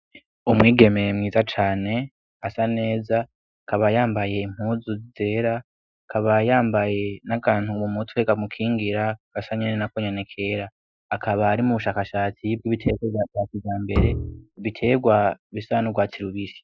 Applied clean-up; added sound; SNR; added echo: classical method Wiener filter.